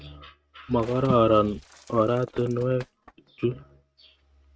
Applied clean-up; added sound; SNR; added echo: neural mask model RNNoise.